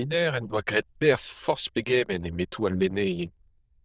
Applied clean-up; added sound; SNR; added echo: neural diffusion model UNIVERSE++.